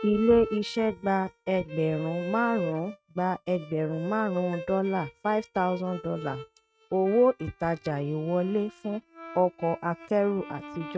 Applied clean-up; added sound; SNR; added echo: neural mask model RNNoise.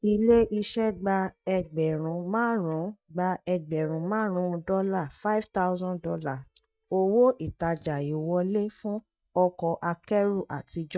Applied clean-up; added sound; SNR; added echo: neural mask model DeepFilterNet 3.